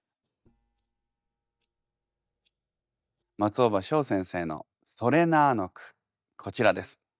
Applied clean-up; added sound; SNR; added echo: neural mask model DeepFilterNet 3.